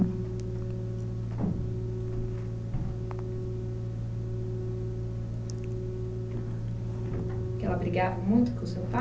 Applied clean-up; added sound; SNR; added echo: none; Organ; 11 dB; none.